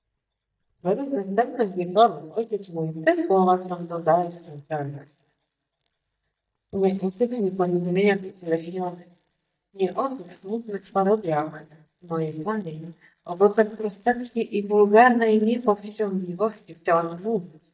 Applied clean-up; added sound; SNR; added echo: neural mask model DeepFilterNet 3.